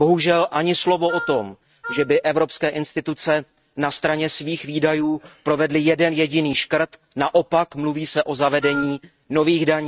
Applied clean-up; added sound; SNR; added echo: neural mask model RNNoise.